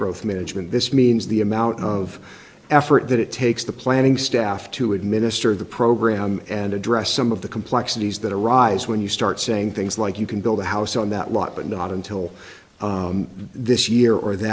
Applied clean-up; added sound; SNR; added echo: none; none; none; none.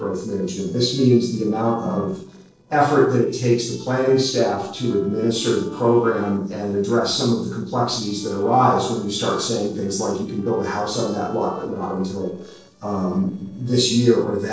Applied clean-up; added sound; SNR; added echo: neural separator model SepFormer DNS4.